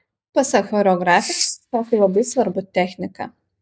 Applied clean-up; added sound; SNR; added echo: neural mask model DeepFilterNet 3.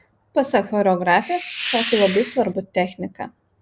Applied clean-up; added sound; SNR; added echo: none; Hiss; 0 dB; none.